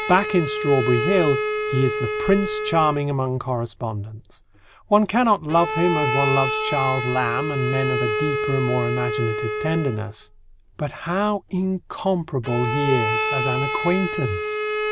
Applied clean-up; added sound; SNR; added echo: none; Bowed string instrument; 4 dB; none.